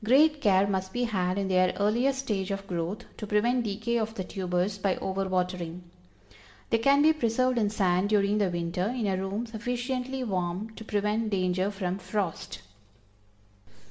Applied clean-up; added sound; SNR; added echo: none; none; none; reverberation time 0.7 s.